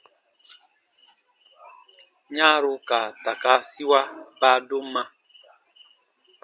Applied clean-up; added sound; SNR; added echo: none; none; none; none.